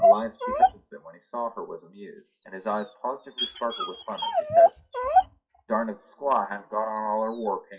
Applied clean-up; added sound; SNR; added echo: classical method WPE with log-MMSE.